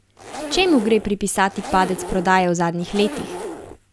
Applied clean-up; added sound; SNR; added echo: none; Zipper (clothing); 11 dB; none.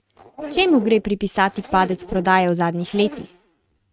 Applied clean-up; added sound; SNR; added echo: neural mask model RNNoise.